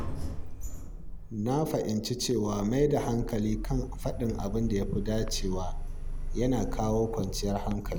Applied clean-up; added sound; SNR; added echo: none; Sliding door; 4 dB; none.